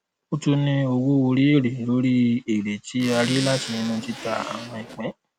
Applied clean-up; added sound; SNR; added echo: none; Zipper (clothing); 11 dB; none.